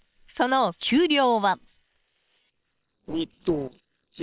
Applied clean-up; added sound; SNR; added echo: neural separator model SepFormer WHAM!.